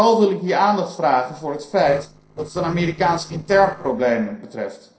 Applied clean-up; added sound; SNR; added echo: neural separator model SepFormer DNS4.